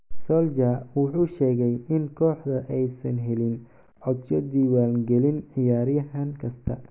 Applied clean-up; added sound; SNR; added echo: none; none; none; none.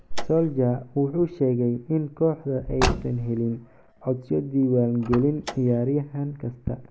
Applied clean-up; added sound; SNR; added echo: none; Car; 11 dB; none.